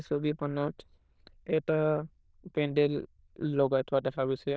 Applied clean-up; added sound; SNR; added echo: neural diffusion model UNIVERSE++.